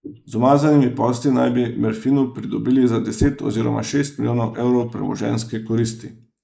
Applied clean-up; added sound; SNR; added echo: neural mask model Resemble Enhance denoiser.